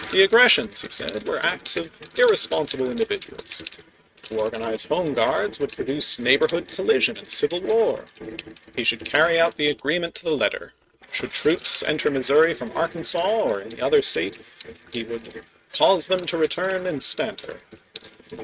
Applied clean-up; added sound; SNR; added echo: neural mask model RNNoise.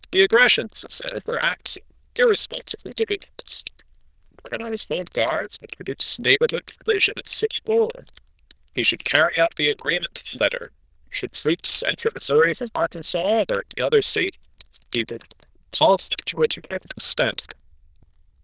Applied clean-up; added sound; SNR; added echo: neural diffusion model UNIVERSE++.